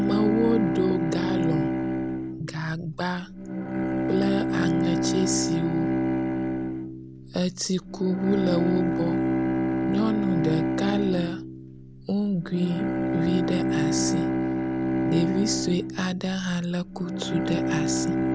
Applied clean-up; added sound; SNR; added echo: none; Bowed string instrument; -2 dB; none.